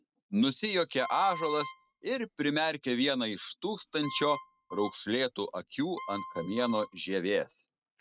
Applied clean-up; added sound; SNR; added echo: neural mask model RNNoise.